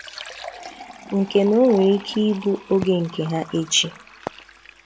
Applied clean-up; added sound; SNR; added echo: none; Fill (with liquid); 18 dB; none.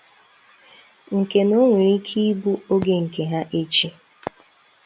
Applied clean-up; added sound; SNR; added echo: none; none; none; none.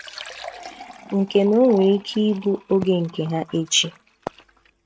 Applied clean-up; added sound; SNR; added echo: neural mask model RNNoise.